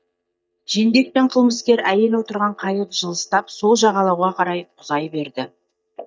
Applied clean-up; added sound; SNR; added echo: neural mask model DeepFilterNet 3.